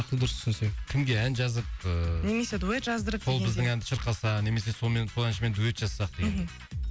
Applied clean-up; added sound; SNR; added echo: none; none; none; none.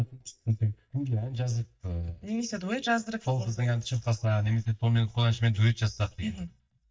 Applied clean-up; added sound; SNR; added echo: neural mask model DeepFilterNet 3.